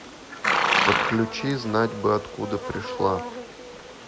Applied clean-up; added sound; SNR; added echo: none; Livestock, farm animals, working animals; 0 dB; none.